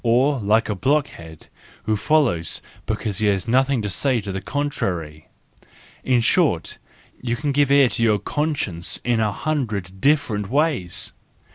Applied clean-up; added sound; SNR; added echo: none; none; none; none.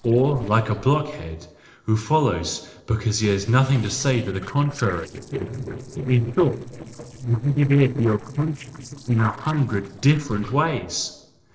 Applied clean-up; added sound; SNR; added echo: neural separator model SepFormer DNS4.